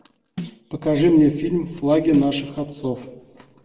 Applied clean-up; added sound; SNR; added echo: none; Snare drum; 17 dB; reverberation time 1.3 s.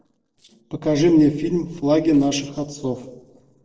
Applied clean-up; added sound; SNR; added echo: neural separator model SepFormer DNS4.